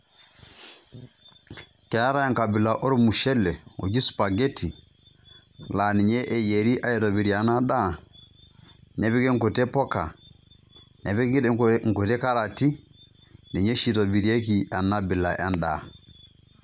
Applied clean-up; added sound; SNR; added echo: none; none; none; none.